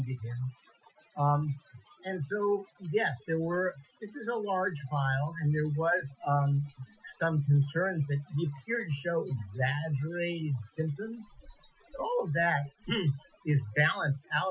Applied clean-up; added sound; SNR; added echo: classical method Wiener filter.